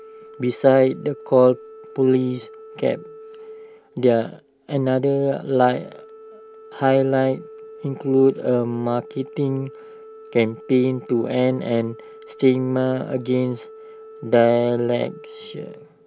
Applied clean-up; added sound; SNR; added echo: none; Organ; 20 dB; none.